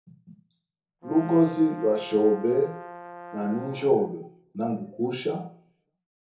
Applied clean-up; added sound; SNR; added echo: none; Brass instrument; 15 dB; reverberation time 0.6 s.